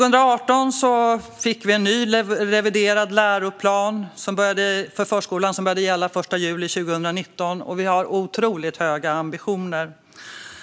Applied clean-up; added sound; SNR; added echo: none; none; none; none.